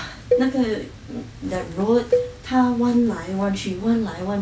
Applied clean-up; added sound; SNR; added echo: none; Cowbell; 5 dB; none.